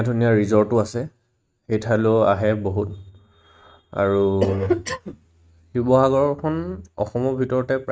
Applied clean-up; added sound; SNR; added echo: neural mask model RNNoise.